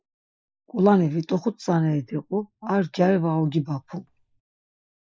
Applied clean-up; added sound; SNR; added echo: neural mask model Resemble Enhance denoiser.